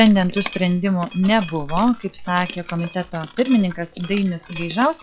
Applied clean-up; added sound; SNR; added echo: classical method log-MMSE.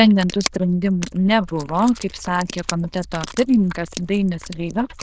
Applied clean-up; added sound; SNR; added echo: neural diffusion model UNIVERSE++.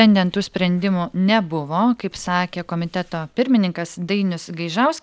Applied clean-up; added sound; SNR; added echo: none; none; none; none.